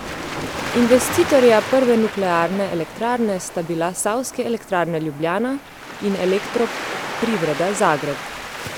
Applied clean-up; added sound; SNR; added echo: none; Waves, surf; 9 dB; none.